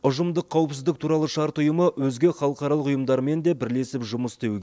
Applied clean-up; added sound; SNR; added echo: none; none; none; none.